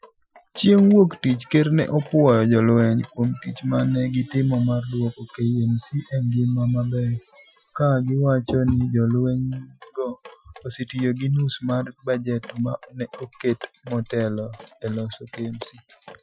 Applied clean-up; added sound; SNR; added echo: classical method Wiener filter.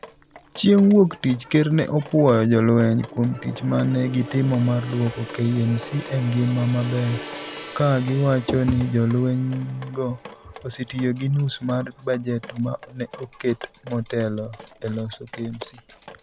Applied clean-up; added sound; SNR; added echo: none; Gong + Drip; 17 dB; none.